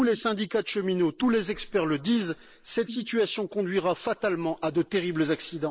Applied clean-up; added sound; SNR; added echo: neural mask model Resemble Enhance denoiser.